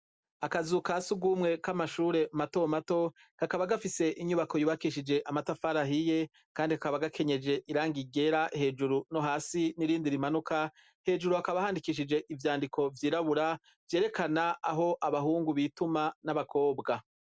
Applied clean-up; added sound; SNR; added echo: none; none; none; none.